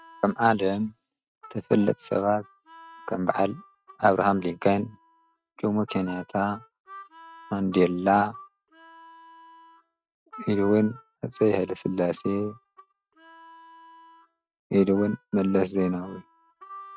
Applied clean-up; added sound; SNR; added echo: neural mask model RNNoise.